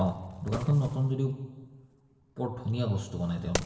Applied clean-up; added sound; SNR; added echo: none; Wood; 12 dB; reverberation time 2.4 s.